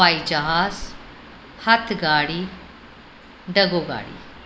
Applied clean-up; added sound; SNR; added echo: none; none; none; none.